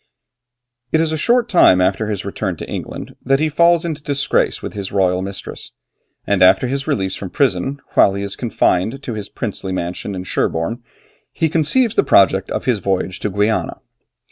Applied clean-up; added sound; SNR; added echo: none; none; none; none.